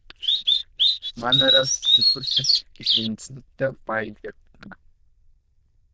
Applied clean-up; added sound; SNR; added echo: neural diffusion model UNIVERSE++.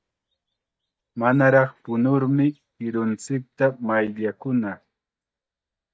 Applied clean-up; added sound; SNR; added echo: neural mask model DeepFilterNet 3.